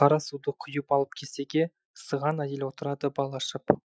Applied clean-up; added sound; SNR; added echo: classical method Wiener filter.